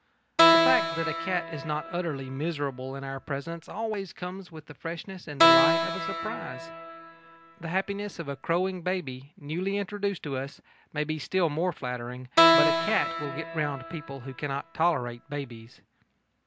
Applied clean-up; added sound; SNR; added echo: none; Keyboard (musical); -4 dB; none.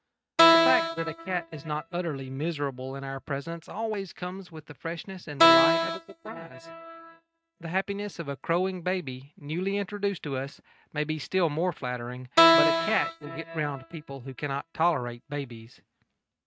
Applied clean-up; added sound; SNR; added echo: neural mask model RNNoise.